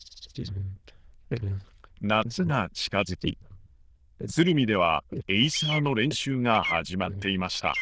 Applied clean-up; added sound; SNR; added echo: neural diffusion model UNIVERSE++.